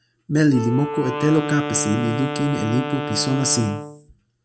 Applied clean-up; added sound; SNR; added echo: none; Wind instrument, woodwind instrument; 7 dB; reverberation time 0.3 s.